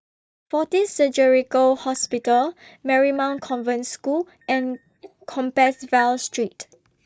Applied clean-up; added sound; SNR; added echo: neural mask model DeepFilterNet 3.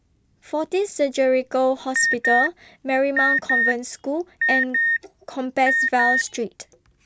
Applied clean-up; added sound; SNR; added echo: none; Alarm; 1 dB; none.